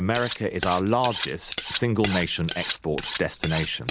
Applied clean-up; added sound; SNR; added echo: none; Cutlery, silverware; 8 dB; none.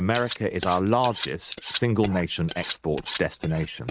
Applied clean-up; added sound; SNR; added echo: neural mask model RNNoise.